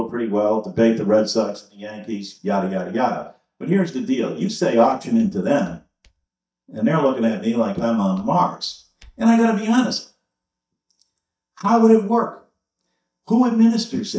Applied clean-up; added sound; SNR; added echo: neural mask model DeepFilterNet 3.